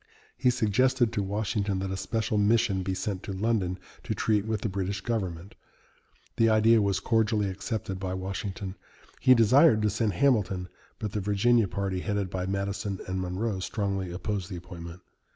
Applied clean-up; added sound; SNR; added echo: none; none; none; none.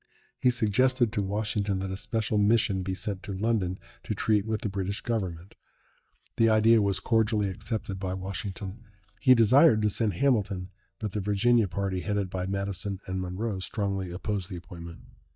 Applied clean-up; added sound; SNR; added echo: neural mask model DeepFilterNet 3.